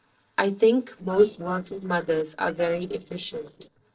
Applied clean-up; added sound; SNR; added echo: neural separator model SepFormer DNS4.